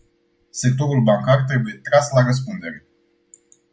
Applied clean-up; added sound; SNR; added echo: none; none; none; none.